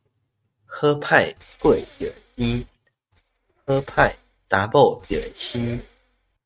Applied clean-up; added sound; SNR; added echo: neural mask model RNNoise.